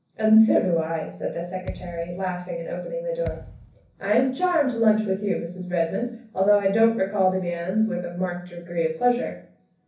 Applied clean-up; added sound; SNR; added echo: none; Thump, thud; 15 dB; reverberation time 0.6 s.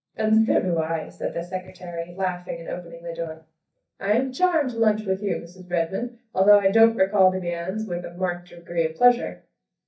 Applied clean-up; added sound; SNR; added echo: neural mask model DeepFilterNet 3.